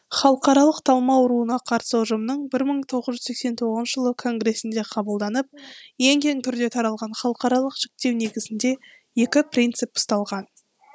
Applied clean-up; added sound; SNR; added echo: none; none; none; none.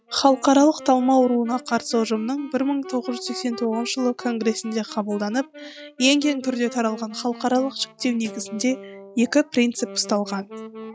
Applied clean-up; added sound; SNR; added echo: classical method log-MMSE.